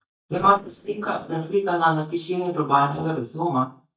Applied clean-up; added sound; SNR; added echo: neural mask model DeepFilterNet 3.